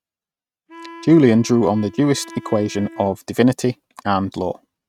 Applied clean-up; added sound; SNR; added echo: neural mask model RNNoise.